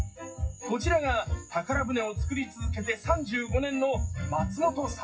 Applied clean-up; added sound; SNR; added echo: classical method WPE with log-MMSE.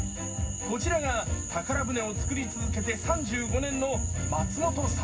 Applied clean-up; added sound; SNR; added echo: none; Cricket / Frog; 9 dB; reverberation time 0.4 s.